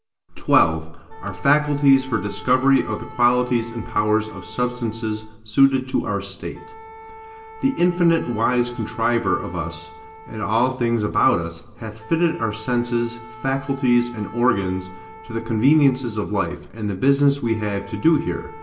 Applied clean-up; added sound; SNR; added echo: none; Wind instrument, woodwind instrument; 19 dB; reverberation time 1.3 s.